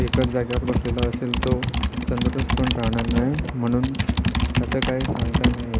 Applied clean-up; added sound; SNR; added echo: none; Computer keyboard; -2 dB; none.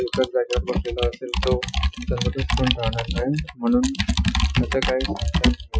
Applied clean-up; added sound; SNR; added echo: classical method Wiener filter.